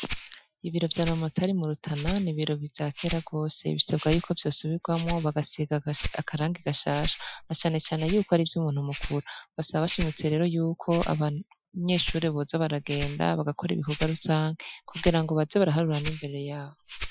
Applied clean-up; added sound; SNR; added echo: classical method Wiener filter.